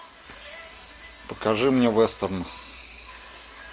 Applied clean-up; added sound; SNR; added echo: none; none; none; none.